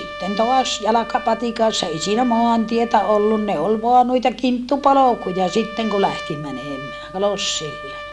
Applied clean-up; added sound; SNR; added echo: none; Trumpet; 14 dB; none.